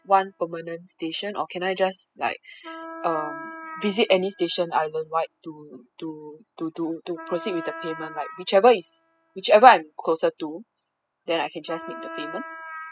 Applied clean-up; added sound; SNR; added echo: classical method spectral subtraction.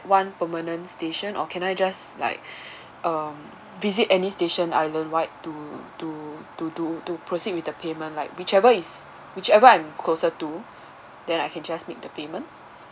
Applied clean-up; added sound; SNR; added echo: none; none; none; none.